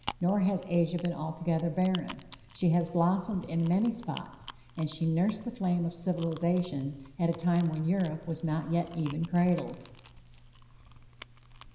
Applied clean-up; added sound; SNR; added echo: none; Chewing, mastication; 13 dB; reverberation time 0.9 s.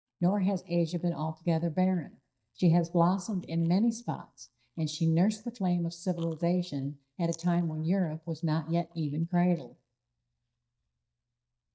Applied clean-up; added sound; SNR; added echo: neural mask model DeepFilterNet 3.